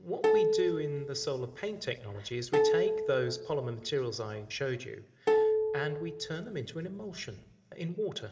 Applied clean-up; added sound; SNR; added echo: none; Plucked string instrument; -4 dB; reverberation time 1.8 s.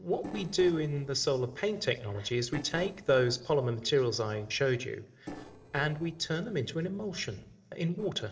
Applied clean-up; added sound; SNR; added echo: neural separator model SepFormer DNS4.